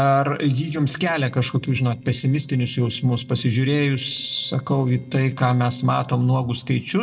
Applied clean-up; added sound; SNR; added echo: neural separator model SepFormer DNS4.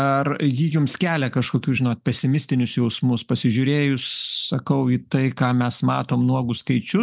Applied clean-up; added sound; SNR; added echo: none; none; none; none.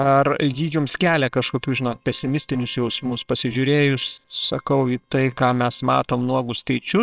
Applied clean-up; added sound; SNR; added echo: neural separator model SepFormer WHAMR!.